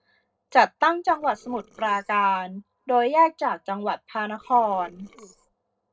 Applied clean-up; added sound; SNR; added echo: neural separator model SepFormer DNS4.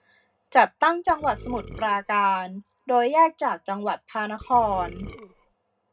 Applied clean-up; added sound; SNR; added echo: none; Burping, eructation; 16 dB; reverberation time 0.2 s.